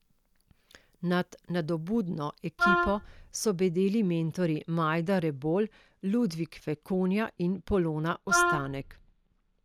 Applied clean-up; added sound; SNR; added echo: neural mask model DeepFilterNet 3.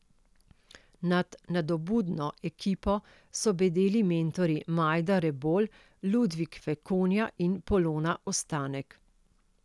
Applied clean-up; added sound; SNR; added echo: none; none; none; none.